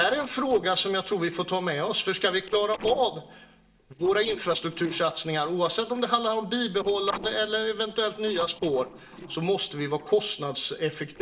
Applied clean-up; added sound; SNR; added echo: neural separator model SepFormer DNS4.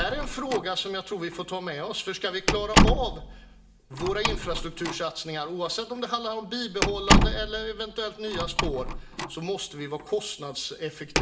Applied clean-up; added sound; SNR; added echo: none; Slam; -3 dB; reverberation time 0.6 s.